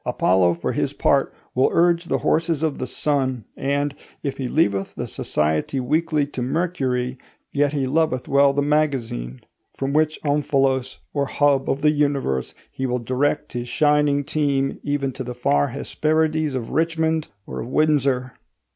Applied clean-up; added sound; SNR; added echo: none; none; none; none.